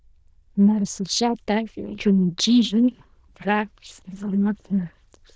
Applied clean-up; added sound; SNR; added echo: neural diffusion model UNIVERSE++.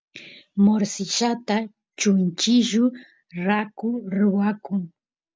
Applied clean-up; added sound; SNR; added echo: none; none; none; none.